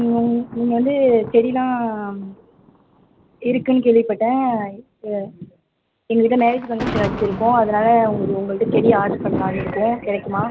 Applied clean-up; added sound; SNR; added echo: none; Thunder; 15 dB; none.